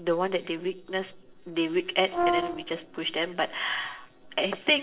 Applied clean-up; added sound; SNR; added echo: neural separator model SepFormer DNS4.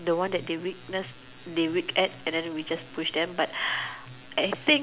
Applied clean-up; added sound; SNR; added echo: none; none; none; none.